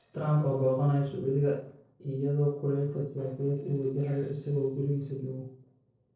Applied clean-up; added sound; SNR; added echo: neural separator model SepFormer DNS4.